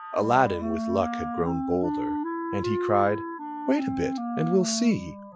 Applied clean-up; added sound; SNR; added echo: classical method Wiener filter.